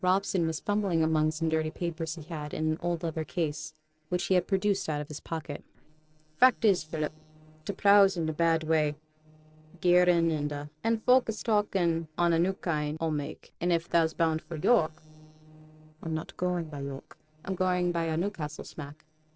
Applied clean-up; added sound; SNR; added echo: neural separator model SepFormer DNS4.